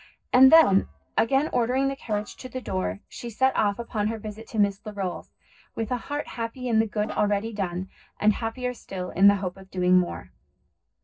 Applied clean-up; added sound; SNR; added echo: neural separator model SepFormer DNS4.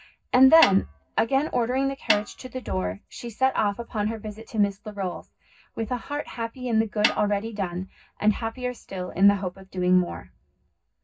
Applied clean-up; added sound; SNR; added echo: none; Snare drum; 5 dB; reverberation time 0.4 s.